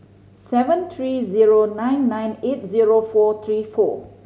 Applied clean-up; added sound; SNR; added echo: none; none; none; none.